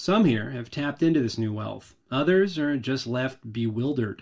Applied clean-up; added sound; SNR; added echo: none; none; none; reverberation time 0.2 s.